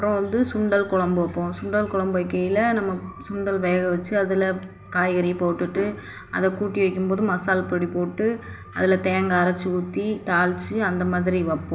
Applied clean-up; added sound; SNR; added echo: none; none; none; reverberation time 2.2 s.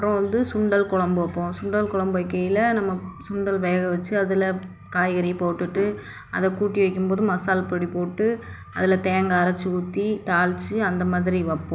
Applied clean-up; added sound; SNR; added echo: none; none; none; none.